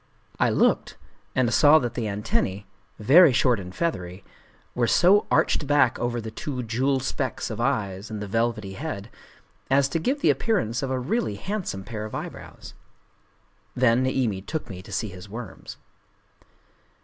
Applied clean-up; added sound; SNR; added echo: none; none; none; none.